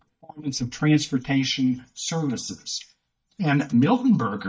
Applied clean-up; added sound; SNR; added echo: neural mask model DeepFilterNet 3.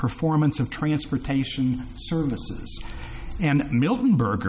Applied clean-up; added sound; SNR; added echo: none; none; none; none.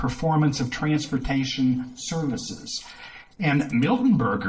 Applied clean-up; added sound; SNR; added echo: neural separator model SepFormer DNS4.